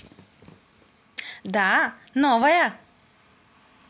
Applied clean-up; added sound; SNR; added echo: none; none; none; none.